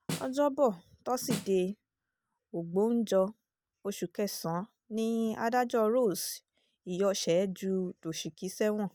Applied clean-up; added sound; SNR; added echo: none; Snare drum; 11 dB; none.